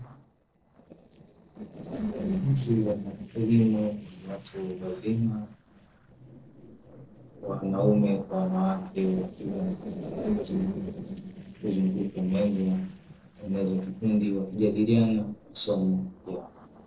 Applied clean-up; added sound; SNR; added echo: neural separator model SepFormer DNS4.